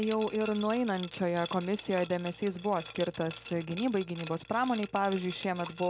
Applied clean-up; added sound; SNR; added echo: none; Liquid; 8 dB; none.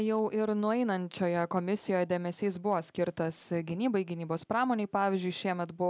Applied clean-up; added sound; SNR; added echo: none; none; none; none.